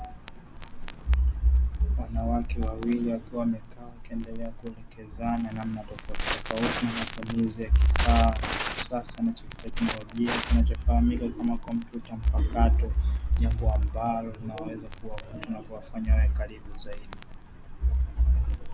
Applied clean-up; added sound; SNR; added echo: none; Crackle; 10 dB; none.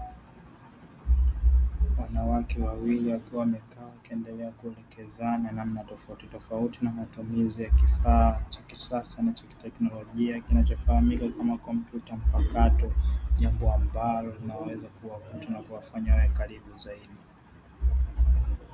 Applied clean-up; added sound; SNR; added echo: none; none; none; none.